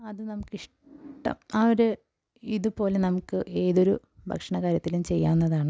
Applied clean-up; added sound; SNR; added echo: none; none; none; none.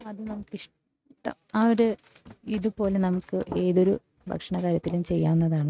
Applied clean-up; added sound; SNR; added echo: neural mask model RNNoise.